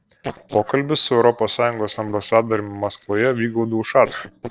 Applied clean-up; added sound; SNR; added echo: neural separator model SepFormer DNS4.